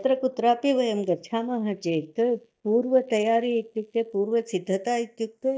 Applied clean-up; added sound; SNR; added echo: neural mask model DeepFilterNet 3.